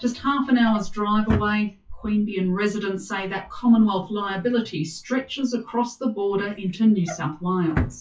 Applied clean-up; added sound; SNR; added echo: classical method WPE with log-MMSE.